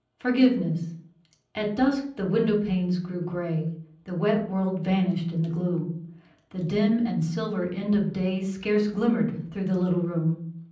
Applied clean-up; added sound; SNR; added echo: none; none; none; reverberation time 0.6 s.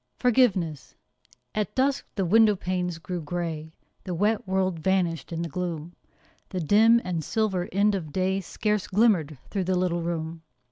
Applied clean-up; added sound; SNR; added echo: none; none; none; none.